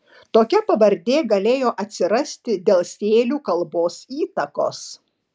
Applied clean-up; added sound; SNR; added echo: none; none; none; none.